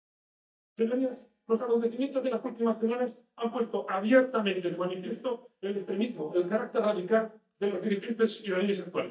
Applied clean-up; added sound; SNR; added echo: neural mask model DeepFilterNet 3.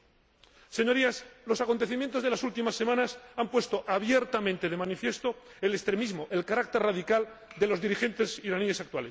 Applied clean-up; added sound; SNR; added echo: none; none; none; none.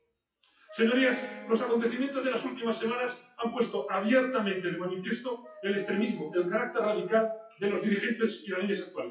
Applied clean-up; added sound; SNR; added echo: classical method WPE with log-MMSE.